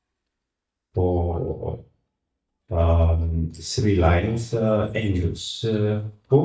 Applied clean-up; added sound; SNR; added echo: neural mask model DeepFilterNet 3.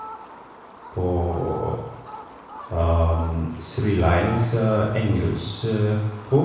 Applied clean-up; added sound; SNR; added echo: none; Fowl; 17 dB; reverberation time 1.0 s.